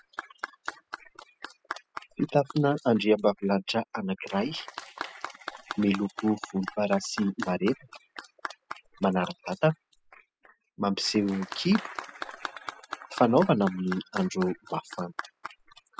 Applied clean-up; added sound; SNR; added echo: classical method spectral subtraction.